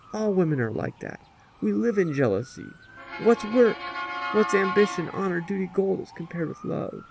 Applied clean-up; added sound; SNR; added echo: none; Motor vehicle (road) / Siren; 12 dB; none.